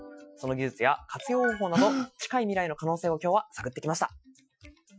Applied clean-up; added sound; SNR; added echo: classical method Wiener filter.